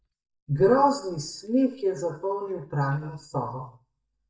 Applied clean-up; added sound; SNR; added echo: neural mask model DeepFilterNet 3.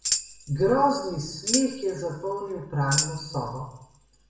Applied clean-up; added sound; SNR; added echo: none; Tambourine; 5 dB; reverberation time 0.7 s.